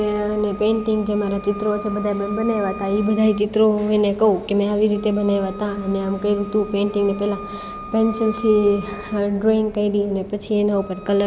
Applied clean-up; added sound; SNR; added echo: none; Wind instrument, woodwind instrument; 18 dB; none.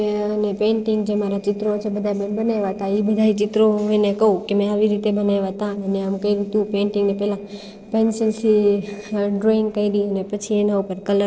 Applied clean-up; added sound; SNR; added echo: neural separator model SepFormer DNS4.